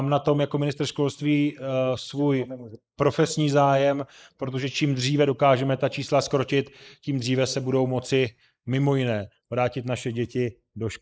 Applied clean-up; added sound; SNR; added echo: neural mask model Resemble Enhance denoiser.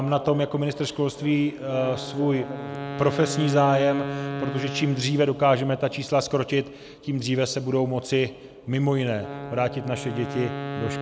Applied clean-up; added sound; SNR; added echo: none; Wind instrument, woodwind instrument; 10 dB; none.